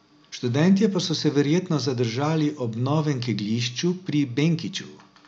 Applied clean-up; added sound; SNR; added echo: none; none; none; none.